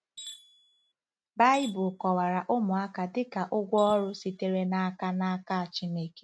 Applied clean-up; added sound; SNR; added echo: neural mask model RNNoise.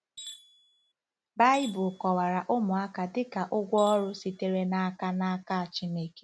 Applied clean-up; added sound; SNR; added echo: none; Tools; 18 dB; none.